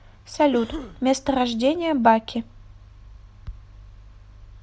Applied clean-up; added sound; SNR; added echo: none; Cough; 14 dB; none.